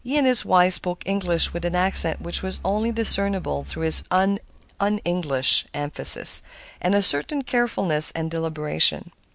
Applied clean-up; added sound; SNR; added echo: none; Engine; 14 dB; none.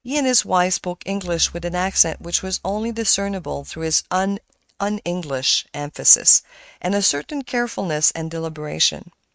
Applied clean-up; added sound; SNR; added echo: neural mask model RNNoise.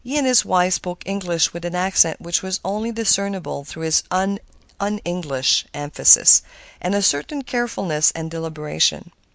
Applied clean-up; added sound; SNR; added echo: none; none; none; none.